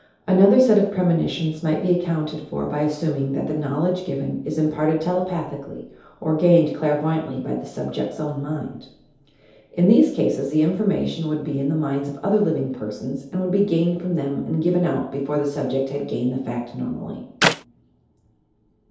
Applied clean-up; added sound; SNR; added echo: none; Clapping; 3 dB; reverberation time 0.8 s.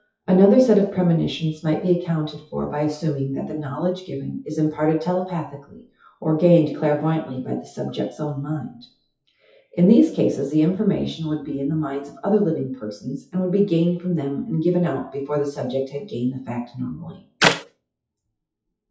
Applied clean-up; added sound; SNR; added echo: classical method WPE with log-MMSE.